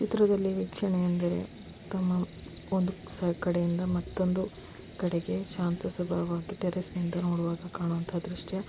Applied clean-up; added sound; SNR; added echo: none; Cricket; 16 dB; none.